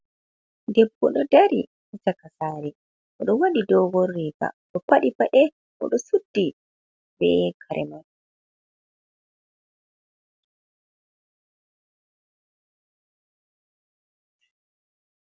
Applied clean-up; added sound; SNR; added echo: none; none; none; none.